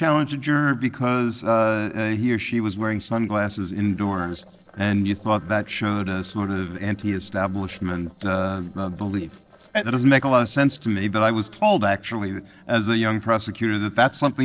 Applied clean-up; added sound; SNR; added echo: neural separator model SepFormer DNS4.